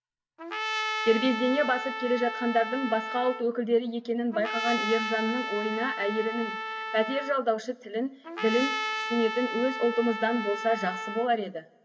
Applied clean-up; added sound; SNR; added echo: none; Trumpet; 5 dB; reverberation time 1.2 s.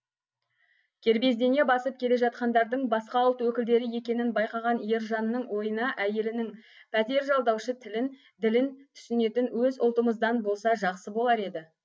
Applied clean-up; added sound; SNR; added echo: none; none; none; none.